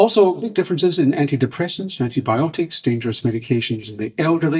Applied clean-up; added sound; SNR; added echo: neural mask model DeepFilterNet 3.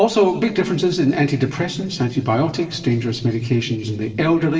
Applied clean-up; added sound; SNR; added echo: neural separator model SepFormer DNS4.